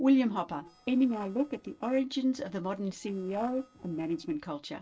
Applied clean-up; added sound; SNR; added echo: neural separator model SepFormer DNS4.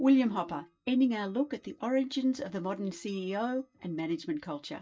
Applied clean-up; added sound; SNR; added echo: neural mask model DeepFilterNet 3.